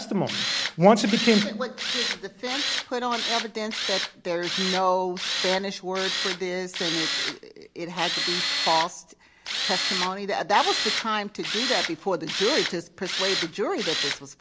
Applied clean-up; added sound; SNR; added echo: none; Tools; 3 dB; none.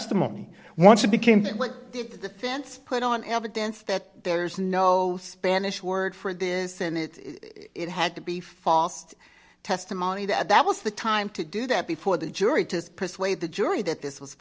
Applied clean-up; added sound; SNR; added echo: none; none; none; none.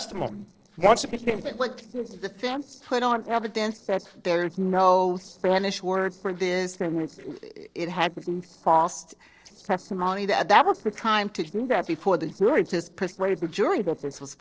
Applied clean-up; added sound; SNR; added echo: neural separator model SepFormer DNS4.